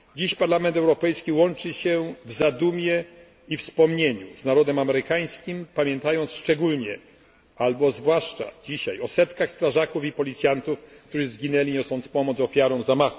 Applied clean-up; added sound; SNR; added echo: none; none; none; none.